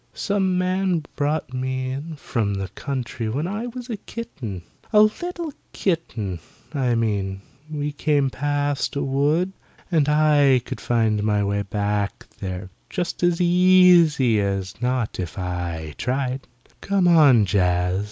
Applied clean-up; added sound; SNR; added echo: none; none; none; none.